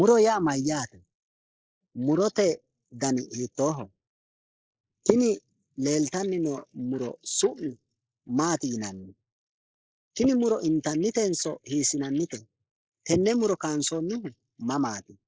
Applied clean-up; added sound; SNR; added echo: neural mask model Resemble Enhance denoiser.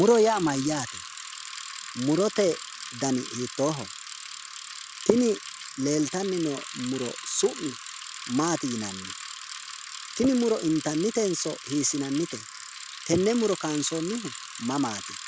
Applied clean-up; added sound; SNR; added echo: none; Bicycle; 11 dB; none.